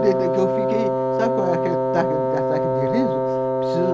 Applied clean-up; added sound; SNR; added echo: none; Wind instrument, woodwind instrument; -4 dB; none.